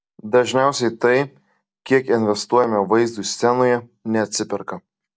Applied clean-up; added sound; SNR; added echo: none; none; none; none.